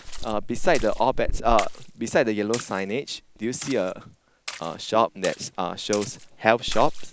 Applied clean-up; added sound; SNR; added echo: none; Splash, splatter; 18 dB; none.